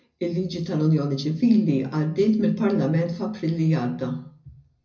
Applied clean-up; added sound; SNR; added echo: none; none; none; reverberation time 0.4 s.